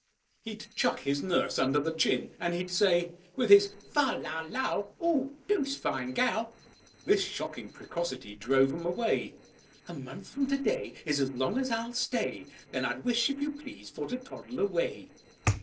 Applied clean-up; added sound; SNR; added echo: neural separator model SepFormer DNS4.